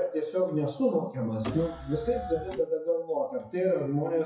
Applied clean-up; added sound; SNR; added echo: classical method WPE with log-MMSE.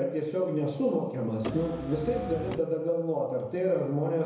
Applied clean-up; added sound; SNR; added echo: none; Car; 8 dB; reverberation time 1.0 s.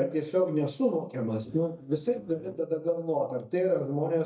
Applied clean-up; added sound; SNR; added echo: neural mask model DeepFilterNet 3.